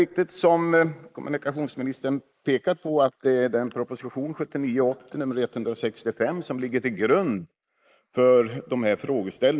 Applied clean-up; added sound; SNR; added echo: neural mask model Resemble Enhance denoiser.